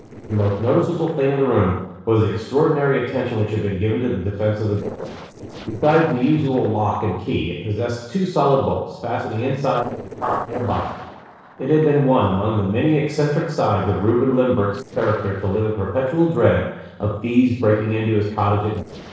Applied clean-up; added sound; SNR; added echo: neural separator model SepFormer DNS4.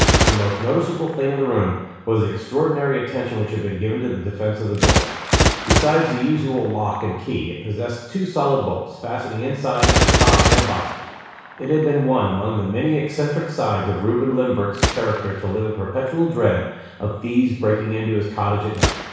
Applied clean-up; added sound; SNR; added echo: none; Gunshot, gunfire; 2 dB; reverberation time 1.1 s.